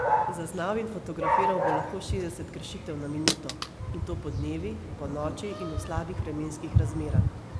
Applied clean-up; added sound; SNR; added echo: none; Dog; -4 dB; none.